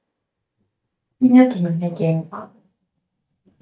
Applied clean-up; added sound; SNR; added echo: neural mask model DeepFilterNet 3.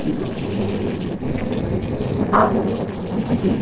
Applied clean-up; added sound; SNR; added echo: neural separator model SepFormer DNS4.